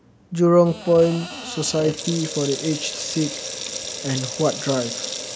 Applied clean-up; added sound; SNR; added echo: none; Sink (filling or washing) / Water tap, faucet; 9 dB; none.